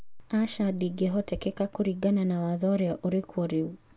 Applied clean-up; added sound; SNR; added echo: none; none; none; none.